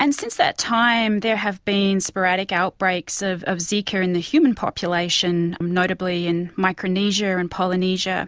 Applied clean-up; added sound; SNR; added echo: none; none; none; none.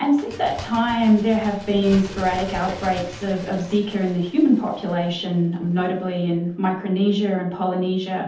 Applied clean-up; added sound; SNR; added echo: none; Bird; 18 dB; reverberation time 0.6 s.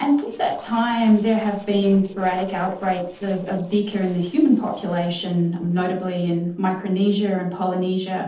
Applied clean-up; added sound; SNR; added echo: neural separator model SepFormer DNS4.